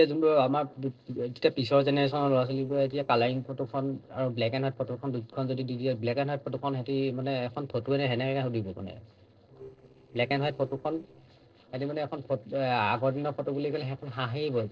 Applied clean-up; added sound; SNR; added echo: neural separator model SepFormer DNS4.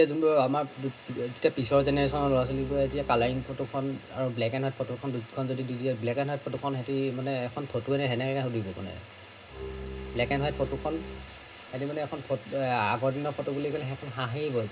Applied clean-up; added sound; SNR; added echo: none; Bowed string instrument; 11 dB; reverberation time 0.2 s.